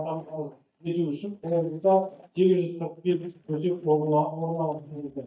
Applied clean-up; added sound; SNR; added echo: neural mask model DeepFilterNet 3.